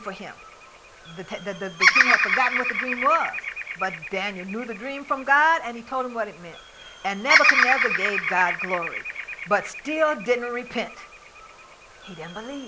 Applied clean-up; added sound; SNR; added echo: none; Bird vocalization, bird call, bird song; -1 dB; none.